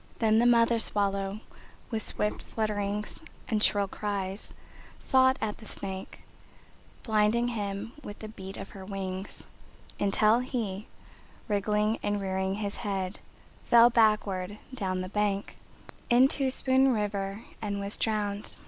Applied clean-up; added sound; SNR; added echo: none; none; none; none.